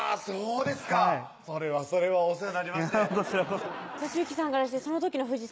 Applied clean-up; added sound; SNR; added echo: none; none; none; none.